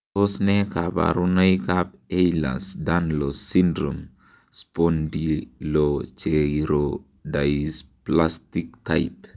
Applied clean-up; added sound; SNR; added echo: none; none; none; none.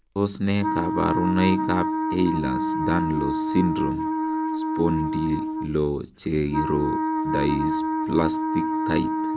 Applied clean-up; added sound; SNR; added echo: none; Wind instrument, woodwind instrument; 0 dB; none.